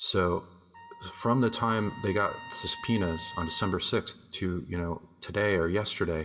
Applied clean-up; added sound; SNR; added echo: none; Trumpet; 15 dB; reverberation time 1.0 s.